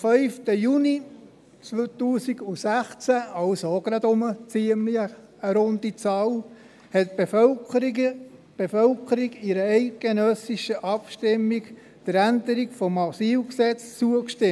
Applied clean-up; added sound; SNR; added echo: none; none; none; none.